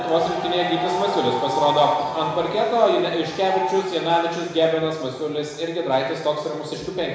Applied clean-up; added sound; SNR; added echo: none; none; none; reverberation time 1.0 s.